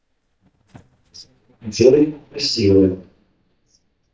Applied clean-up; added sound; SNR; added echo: neural mask model DeepFilterNet 3.